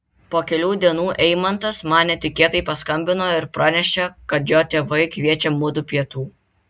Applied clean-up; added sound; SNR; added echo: none; none; none; none.